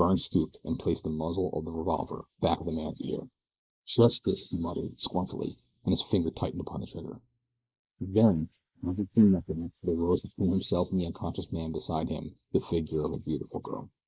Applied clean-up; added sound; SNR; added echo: neural mask model Resemble Enhance denoiser.